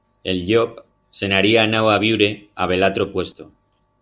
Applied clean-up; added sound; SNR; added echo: none; none; none; none.